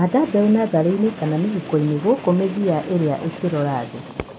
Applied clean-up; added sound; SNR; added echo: none; Train; 14 dB; none.